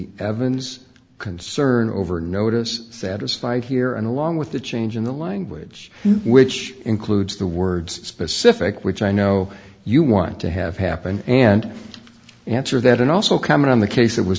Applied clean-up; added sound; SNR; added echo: none; none; none; none.